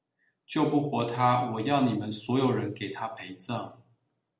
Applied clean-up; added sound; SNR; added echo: none; none; none; none.